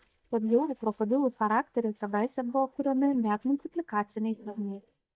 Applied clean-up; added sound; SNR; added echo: neural mask model DeepFilterNet 3.